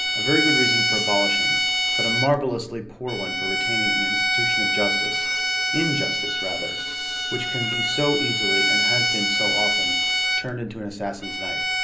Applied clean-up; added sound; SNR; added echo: none; Bowed string instrument; -5 dB; reverberation time 0.5 s.